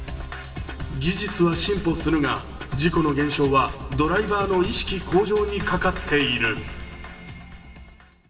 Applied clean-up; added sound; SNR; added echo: none; none; none; reverberation time 2.3 s.